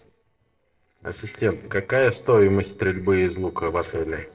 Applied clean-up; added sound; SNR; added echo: neural separator model SepFormer DNS4.